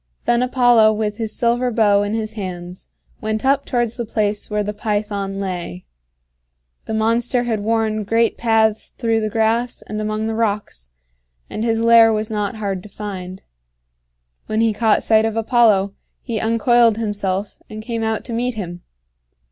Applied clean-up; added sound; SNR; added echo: none; none; none; none.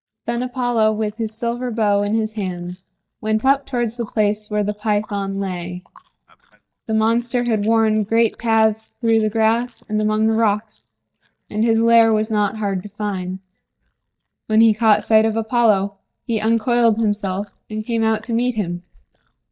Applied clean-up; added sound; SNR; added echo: neural mask model DeepFilterNet 3.